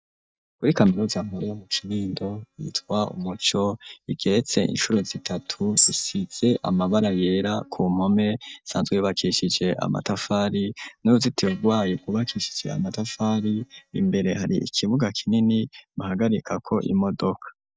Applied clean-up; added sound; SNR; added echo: neural mask model DeepFilterNet 3.